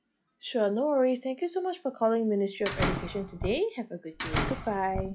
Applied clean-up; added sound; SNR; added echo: classical method log-MMSE.